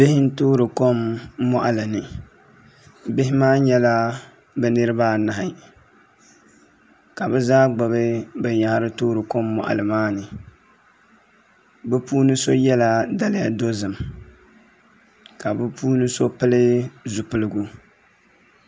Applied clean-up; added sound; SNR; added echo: none; none; none; none.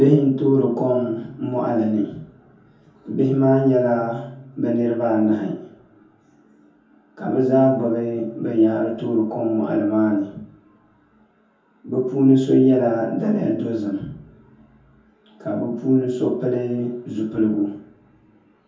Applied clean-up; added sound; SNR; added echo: none; none; none; reverberation time 0.6 s.